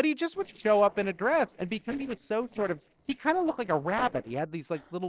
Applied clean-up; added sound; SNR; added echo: neural separator model SepFormer DNS4.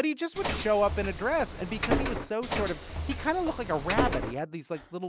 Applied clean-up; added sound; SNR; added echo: none; Bus; 2 dB; none.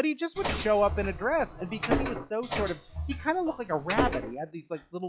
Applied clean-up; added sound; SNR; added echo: classical method log-MMSE.